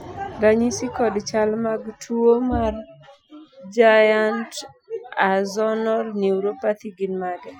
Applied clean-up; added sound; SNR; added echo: classical method Wiener filter.